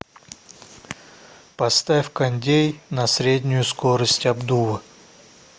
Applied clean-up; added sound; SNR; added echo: none; none; none; none.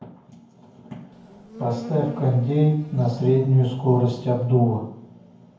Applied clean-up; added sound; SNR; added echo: none; Insect; 17 dB; reverberation time 0.9 s.